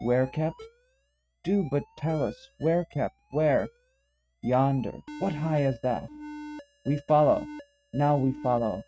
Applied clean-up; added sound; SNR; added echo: neural mask model RNNoise.